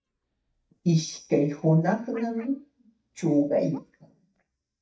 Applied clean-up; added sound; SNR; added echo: neural mask model DeepFilterNet 3.